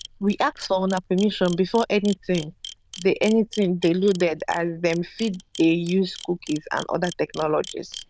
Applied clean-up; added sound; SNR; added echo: neural diffusion model UNIVERSE++.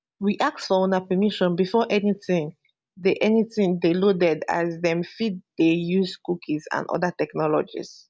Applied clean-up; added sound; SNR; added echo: none; none; none; none.